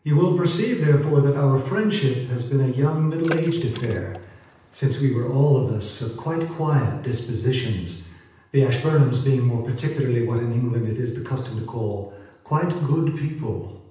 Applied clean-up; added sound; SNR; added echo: none; Water / Splash, splatter; 17 dB; reverberation time 0.9 s.